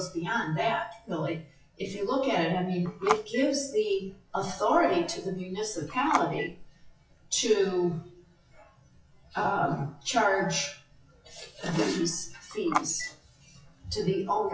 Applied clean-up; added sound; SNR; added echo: classical method WPE with log-MMSE.